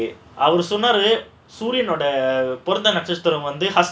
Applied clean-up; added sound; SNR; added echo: none; none; none; none.